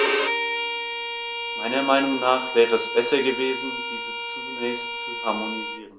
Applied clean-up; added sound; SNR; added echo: none; Bowed string instrument; 3 dB; none.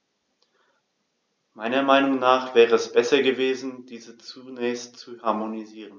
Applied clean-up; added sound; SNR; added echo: none; none; none; none.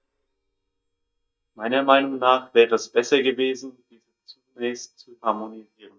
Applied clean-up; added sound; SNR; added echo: neural mask model DeepFilterNet 3.